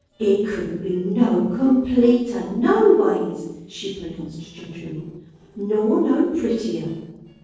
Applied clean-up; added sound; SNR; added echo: neural separator model SepFormer DNS4.